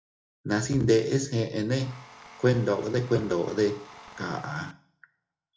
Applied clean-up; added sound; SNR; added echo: none; Tools; 20 dB; reverberation time 0.3 s.